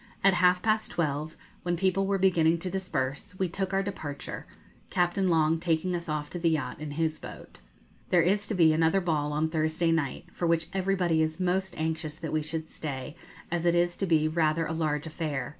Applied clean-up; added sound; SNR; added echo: none; none; none; none.